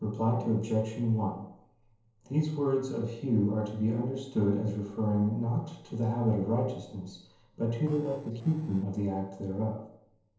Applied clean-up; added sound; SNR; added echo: neural separator model SepFormer DNS4.